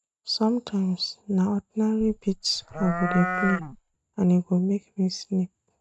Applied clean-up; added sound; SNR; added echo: neural mask model RNNoise.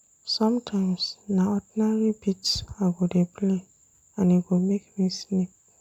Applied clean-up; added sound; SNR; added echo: none; none; none; none.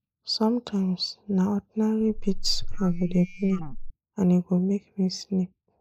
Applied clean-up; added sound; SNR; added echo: neural mask model Resemble Enhance denoiser.